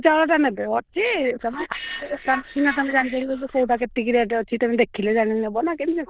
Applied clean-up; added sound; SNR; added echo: neural diffusion model UNIVERSE++.